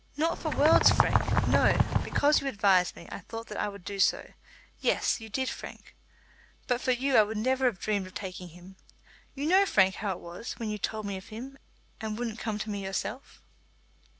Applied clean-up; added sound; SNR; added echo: none; Bird; -4 dB; none.